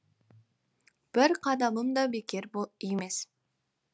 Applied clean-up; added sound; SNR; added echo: none; none; none; none.